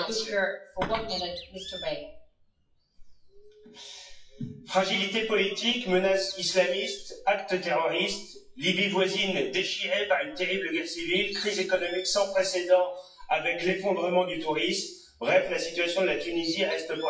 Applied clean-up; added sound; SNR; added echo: classical method WPE with log-MMSE.